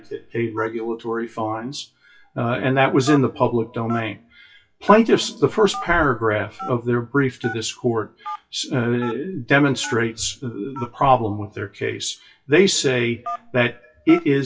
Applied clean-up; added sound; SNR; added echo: classical method WPE with log-MMSE.